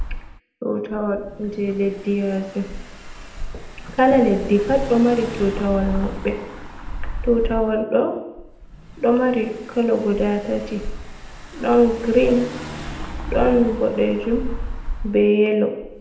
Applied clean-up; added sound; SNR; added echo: none; Engine / Car; 9 dB; reverberation time 0.8 s.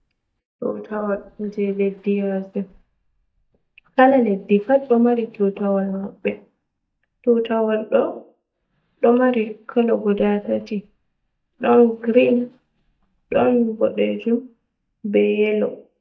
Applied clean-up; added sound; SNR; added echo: neural mask model DeepFilterNet 3.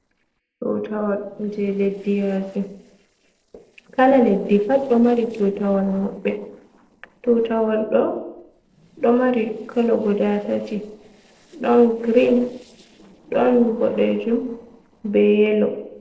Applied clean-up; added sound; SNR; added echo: neural separator model SepFormer DNS4.